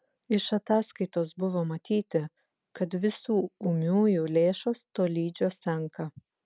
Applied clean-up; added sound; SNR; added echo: none; none; none; none.